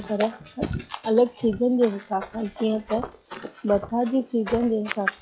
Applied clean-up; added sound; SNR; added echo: classical method log-MMSE.